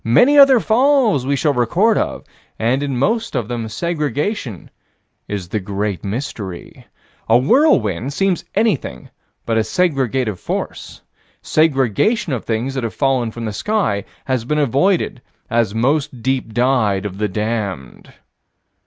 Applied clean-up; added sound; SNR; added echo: none; none; none; none.